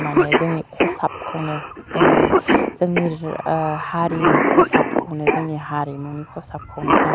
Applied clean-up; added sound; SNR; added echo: none; Cough; -5 dB; none.